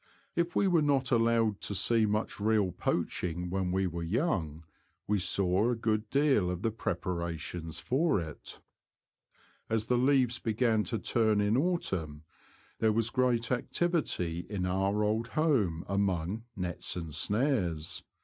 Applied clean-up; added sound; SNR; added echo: none; none; none; none.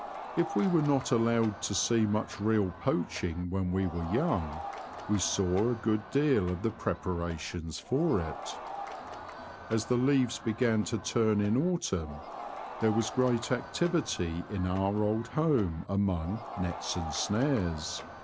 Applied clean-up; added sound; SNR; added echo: none; Crowd; 13 dB; none.